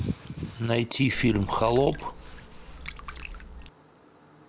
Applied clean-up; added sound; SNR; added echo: none; Water / Liquid; 11 dB; none.